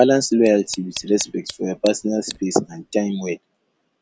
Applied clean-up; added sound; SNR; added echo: none; Tick; 18 dB; none.